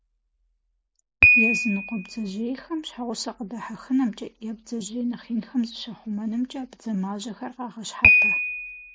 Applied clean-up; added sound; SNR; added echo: none; Piano; -4 dB; none.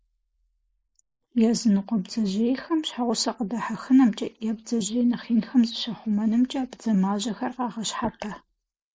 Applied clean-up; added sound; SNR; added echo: neural mask model Resemble Enhance denoiser.